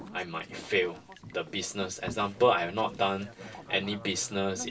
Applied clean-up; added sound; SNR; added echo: none; Boat, Water vehicle; 15 dB; reverberation time 0.1 s.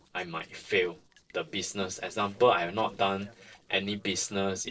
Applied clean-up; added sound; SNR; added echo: neural separator model SepFormer DNS4.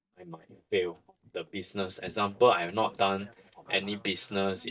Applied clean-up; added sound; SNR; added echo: neural mask model DeepFilterNet 3.